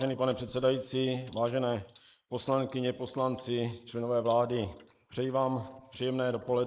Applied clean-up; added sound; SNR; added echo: neural mask model Resemble Enhance denoiser.